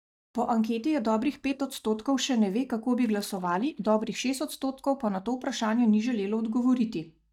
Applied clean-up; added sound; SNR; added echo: neural mask model DeepFilterNet 3.